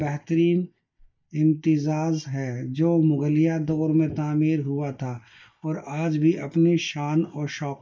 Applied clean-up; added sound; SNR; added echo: neural mask model DeepFilterNet 3.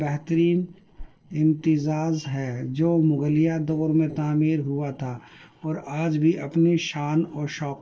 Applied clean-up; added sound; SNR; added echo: neural separator model SepFormer DNS4.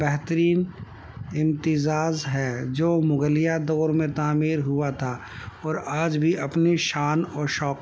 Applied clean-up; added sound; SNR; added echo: none; none; none; none.